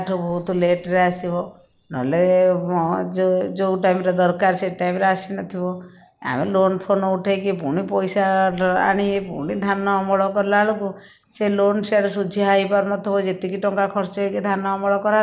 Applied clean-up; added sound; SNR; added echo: neural separator model SepFormer DNS4.